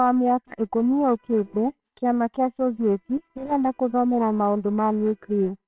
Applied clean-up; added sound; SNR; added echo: neural separator model SepFormer WHAMR!.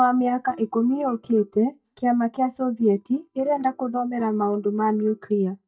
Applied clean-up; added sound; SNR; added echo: neural mask model DeepFilterNet 3.